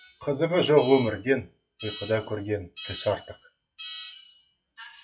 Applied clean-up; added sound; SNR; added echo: classical method log-MMSE.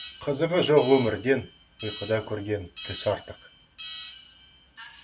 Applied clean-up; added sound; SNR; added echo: none; Alarm; 16 dB; none.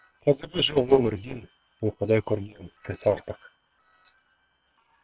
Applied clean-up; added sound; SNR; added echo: neural separator model SepFormer WHAM!.